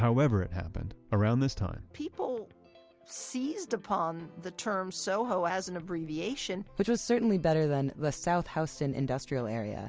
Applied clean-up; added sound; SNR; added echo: none; none; none; none.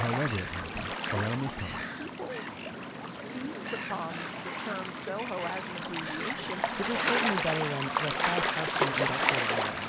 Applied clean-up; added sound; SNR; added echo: none; Gull, seagull / Waves, surf; -4 dB; none.